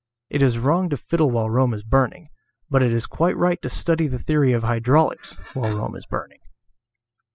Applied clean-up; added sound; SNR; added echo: classical method spectral subtraction.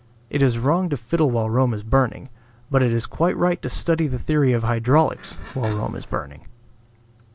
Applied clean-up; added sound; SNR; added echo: none; Livestock, farm animals, working animals; 20 dB; none.